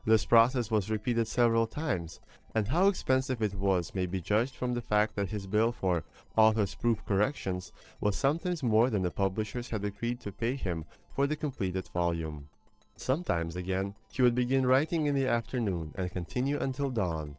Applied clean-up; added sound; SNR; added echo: neural separator model SepFormer DNS4.